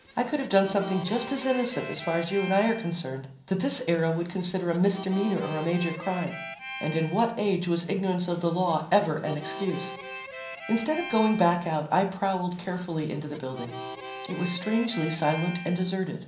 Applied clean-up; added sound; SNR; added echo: none; Harmonica; 14 dB; reverberation time 0.6 s.